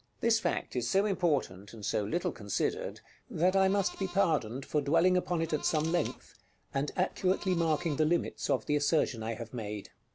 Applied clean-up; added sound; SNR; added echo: none; Camera + Livestock, farm animals, working animals; 17 dB; none.